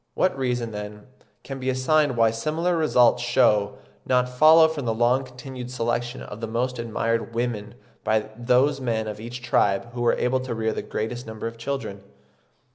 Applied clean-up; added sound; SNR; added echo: none; none; none; none.